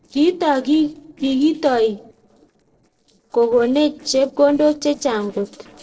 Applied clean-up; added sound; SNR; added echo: neural separator model SepFormer DNS4.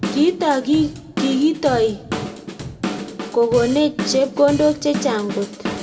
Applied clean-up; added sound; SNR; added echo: none; Drum / Drum kit; 9 dB; reverberation time 0.9 s.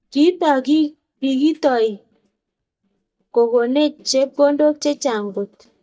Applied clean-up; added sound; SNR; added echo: neural mask model DeepFilterNet 3.